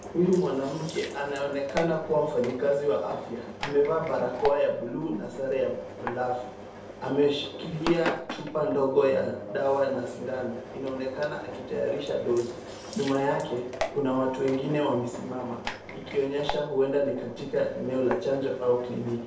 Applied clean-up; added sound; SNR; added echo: none; Engine; 11 dB; reverberation time 2.0 s.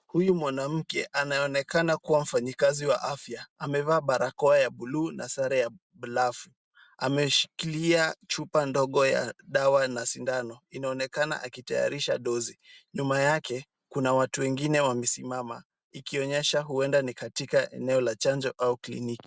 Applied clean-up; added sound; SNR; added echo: none; none; none; none.